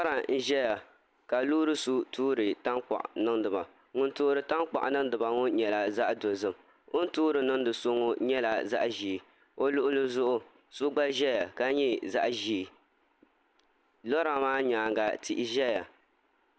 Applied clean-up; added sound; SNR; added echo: none; none; none; none.